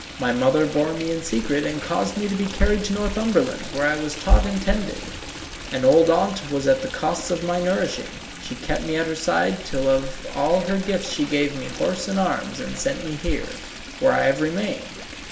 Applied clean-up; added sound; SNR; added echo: none; Stream; 12 dB; reverberation time 0.6 s.